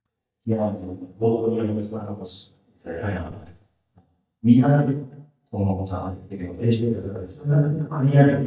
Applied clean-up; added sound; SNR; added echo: neural mask model DeepFilterNet 3.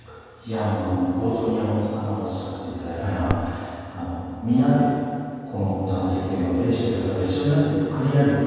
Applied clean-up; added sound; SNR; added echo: none; Fireworks; 19 dB; reverberation time 2.1 s.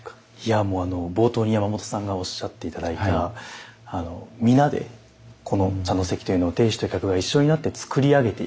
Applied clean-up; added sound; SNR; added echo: none; none; none; none.